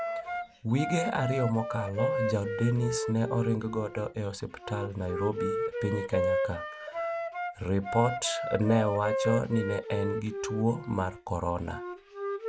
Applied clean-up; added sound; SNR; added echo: none; Wind instrument, woodwind instrument; 4 dB; none.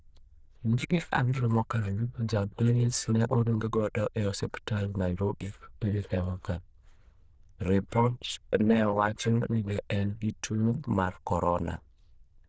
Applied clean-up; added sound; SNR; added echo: neural diffusion model UNIVERSE++.